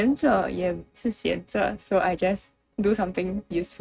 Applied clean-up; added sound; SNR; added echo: neural mask model RNNoise.